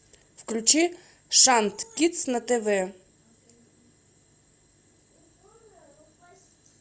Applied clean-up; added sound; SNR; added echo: none; none; none; none.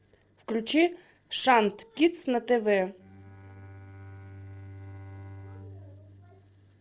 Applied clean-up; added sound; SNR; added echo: neural separator model SepFormer DNS4.